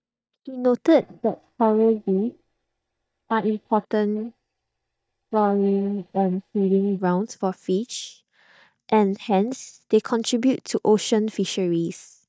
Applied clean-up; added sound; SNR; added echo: neural mask model DeepFilterNet 3.